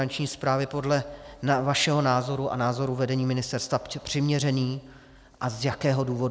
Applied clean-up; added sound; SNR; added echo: none; none; none; none.